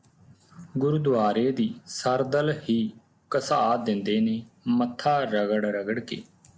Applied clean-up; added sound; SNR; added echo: none; none; none; none.